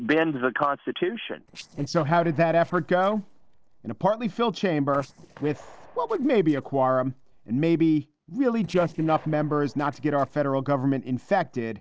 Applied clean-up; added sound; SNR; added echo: neural separator model SepFormer DNS4.